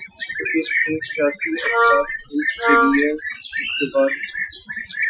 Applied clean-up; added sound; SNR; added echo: classical method Wiener filter.